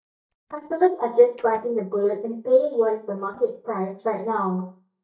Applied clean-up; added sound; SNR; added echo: neural mask model DeepFilterNet 3.